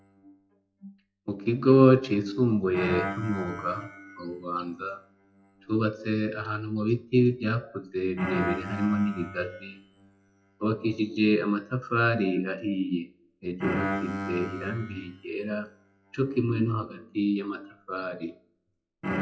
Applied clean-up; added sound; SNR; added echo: classical method WPE with log-MMSE.